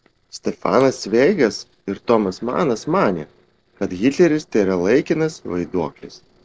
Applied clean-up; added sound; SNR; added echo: neural separator model SepFormer DNS4.